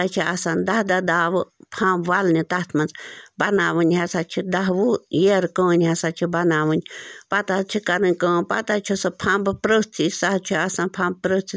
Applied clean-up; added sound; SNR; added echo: none; none; none; none.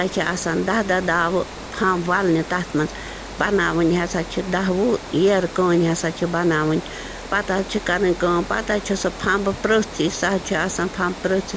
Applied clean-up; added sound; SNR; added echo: none; Water; 13 dB; none.